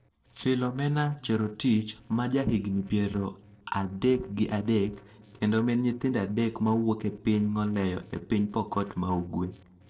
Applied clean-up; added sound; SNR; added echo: neural separator model SepFormer DNS4.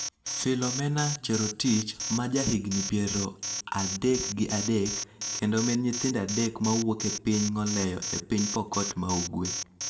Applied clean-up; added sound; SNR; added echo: none; Alarm; 6 dB; reverberation time 0.5 s.